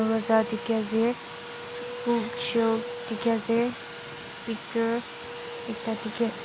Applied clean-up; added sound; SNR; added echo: none; Domestic sounds, home sounds; 11 dB; none.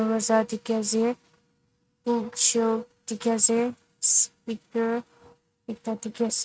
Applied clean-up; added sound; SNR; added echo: neural mask model RNNoise.